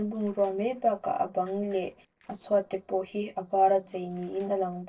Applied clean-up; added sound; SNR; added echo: neural separator model SepFormer DNS4.